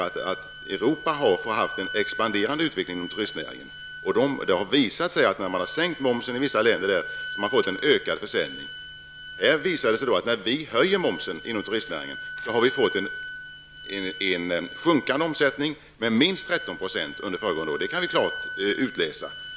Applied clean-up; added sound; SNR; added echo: none; Wind instrument, woodwind instrument; 12 dB; none.